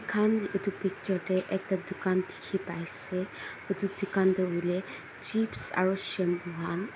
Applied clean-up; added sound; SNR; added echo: none; none; none; none.